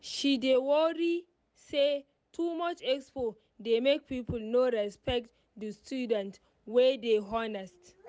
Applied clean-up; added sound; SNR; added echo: none; none; none; none.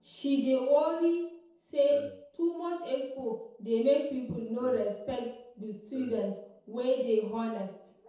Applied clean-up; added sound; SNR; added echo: neural separator model SepFormer DNS4.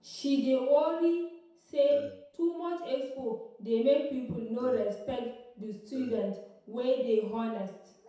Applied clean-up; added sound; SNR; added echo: none; Burping, eructation; 18 dB; reverberation time 0.7 s.